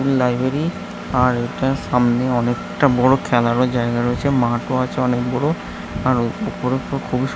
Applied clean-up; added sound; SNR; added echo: none; Engine; 12 dB; none.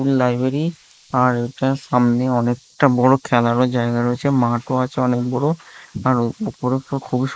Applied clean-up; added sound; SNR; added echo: neural mask model Resemble Enhance denoiser.